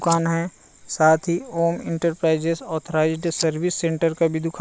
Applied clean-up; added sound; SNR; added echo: neural mask model Resemble Enhance denoiser.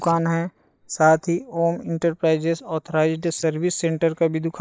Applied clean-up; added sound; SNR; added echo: neural mask model DeepFilterNet 3.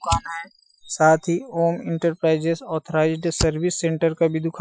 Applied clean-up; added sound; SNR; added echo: classical method Wiener filter.